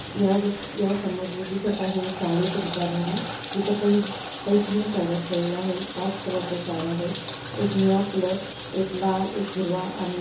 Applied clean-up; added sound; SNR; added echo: none; Bathtub (filling or washing); -1 dB; reverberation time 0.8 s.